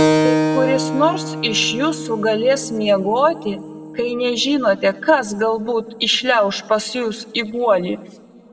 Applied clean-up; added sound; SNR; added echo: none; Keyboard (musical); 6 dB; reverberation time 0.7 s.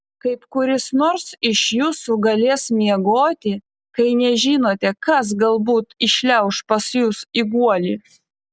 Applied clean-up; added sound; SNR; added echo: none; none; none; none.